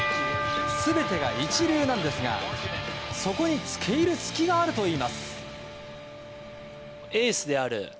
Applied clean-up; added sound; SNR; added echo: none; Bell; 7 dB; none.